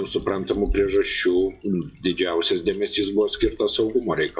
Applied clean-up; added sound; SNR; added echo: classical method WPE with log-MMSE.